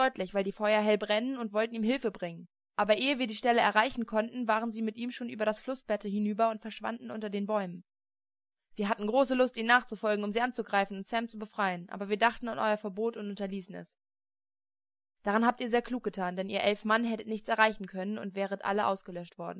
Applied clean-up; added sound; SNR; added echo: none; none; none; none.